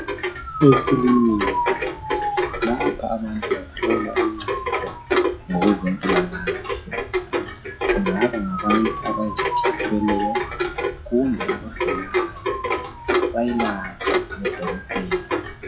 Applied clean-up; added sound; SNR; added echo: classical method log-MMSE.